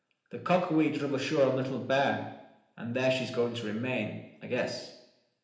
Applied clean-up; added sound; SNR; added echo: none; none; none; reverberation time 0.8 s.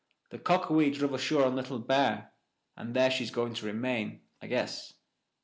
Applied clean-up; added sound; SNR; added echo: none; none; none; none.